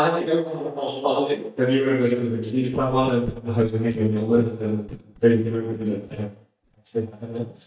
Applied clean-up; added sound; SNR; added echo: neural mask model DeepFilterNet 3.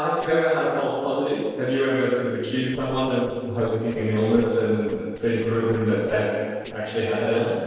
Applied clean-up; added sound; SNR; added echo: neural separator model SepFormer DNS4.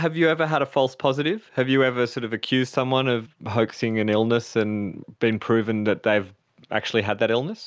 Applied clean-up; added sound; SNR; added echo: none; none; none; none.